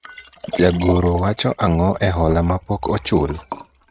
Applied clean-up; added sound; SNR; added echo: neural mask model RNNoise.